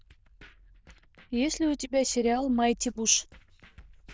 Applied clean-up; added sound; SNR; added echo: neural diffusion model UNIVERSE++.